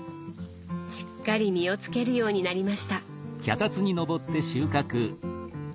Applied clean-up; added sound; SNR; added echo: none; none; none; none.